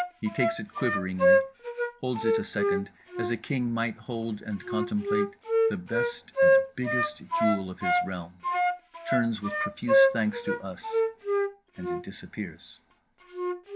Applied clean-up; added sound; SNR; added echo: none; Wind instrument, woodwind instrument; -5 dB; none.